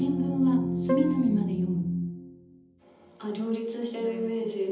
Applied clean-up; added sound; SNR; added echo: none; Keyboard (musical); 4 dB; reverberation time 0.8 s.